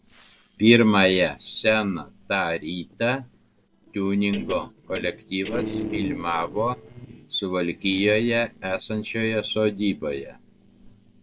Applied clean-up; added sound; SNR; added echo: neural separator model SepFormer DNS4.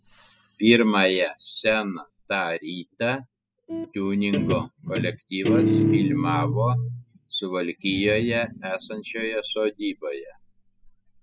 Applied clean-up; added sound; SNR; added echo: classical method spectral subtraction.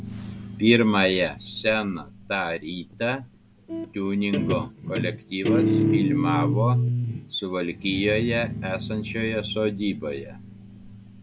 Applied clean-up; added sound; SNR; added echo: none; Guitar; 2 dB; none.